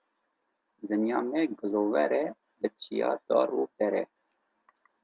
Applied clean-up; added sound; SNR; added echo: none; none; none; none.